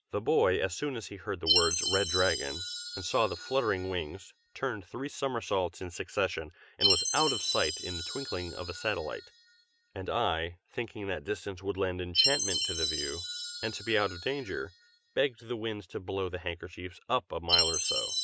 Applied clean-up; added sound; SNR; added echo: none; Chime; 2 dB; none.